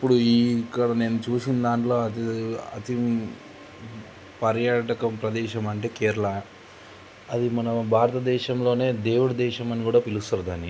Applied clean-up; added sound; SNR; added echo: none; none; none; none.